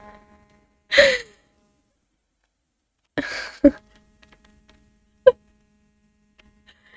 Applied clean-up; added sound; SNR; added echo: neural mask model RNNoise.